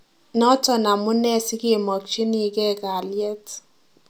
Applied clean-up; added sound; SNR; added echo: none; none; none; none.